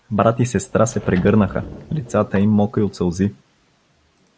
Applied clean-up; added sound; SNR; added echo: none; Sliding door / Wood; 17 dB; none.